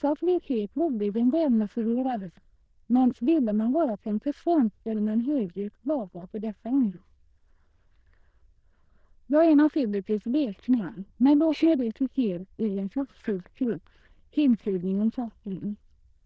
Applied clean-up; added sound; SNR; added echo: neural diffusion model UNIVERSE++.